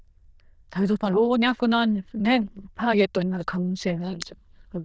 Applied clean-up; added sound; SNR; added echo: neural diffusion model UNIVERSE++.